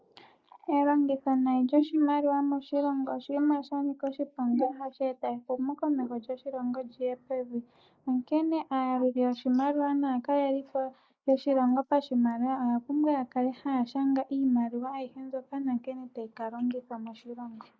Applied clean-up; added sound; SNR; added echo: neural mask model Resemble Enhance denoiser.